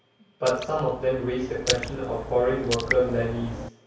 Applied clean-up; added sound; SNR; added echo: none; Raindrop; 7 dB; reverberation time 0.6 s.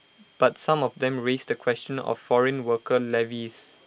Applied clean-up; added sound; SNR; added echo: none; none; none; none.